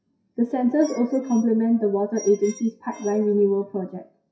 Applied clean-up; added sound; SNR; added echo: classical method WPE with log-MMSE.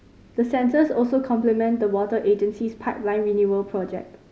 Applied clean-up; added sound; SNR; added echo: none; none; none; none.